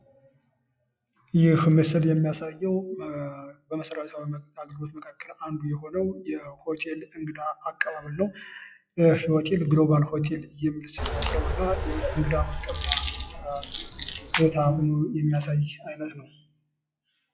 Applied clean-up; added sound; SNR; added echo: classical method log-MMSE.